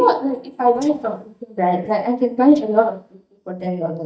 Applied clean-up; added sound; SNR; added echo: neural mask model DeepFilterNet 3.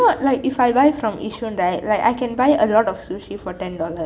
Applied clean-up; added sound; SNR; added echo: none; none; none; none.